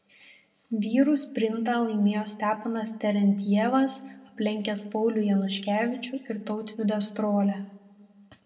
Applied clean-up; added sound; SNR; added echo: none; none; none; reverberation time 0.7 s.